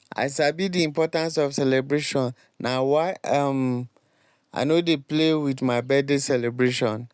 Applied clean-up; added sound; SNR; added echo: none; none; none; none.